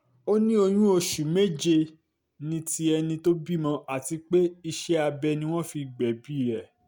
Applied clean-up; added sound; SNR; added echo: none; none; none; none.